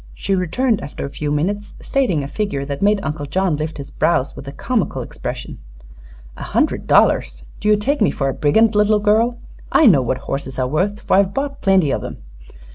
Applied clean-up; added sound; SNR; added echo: none; none; none; none.